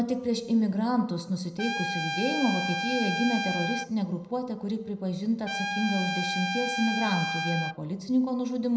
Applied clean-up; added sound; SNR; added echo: none; Trumpet; 3 dB; reverberation time 0.7 s.